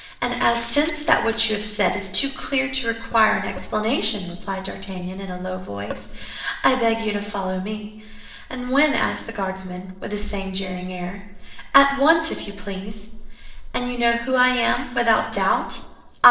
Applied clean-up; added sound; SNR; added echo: neural separator model SepFormer DNS4.